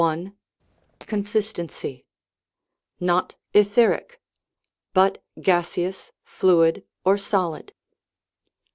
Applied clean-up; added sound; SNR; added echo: neural separator model SepFormer DNS4.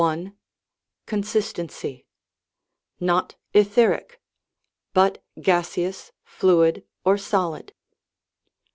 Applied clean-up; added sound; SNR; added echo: none; none; none; none.